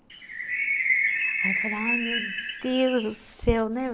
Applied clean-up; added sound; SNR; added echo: none; Bird; -1 dB; none.